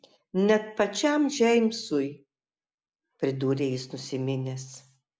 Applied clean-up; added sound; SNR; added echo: none; none; none; none.